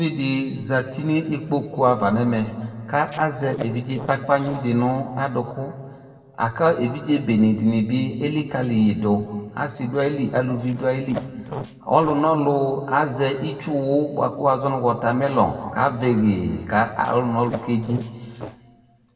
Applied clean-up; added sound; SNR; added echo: neural separator model SepFormer DNS4.